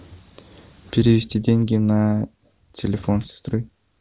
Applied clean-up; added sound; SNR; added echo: none; none; none; none.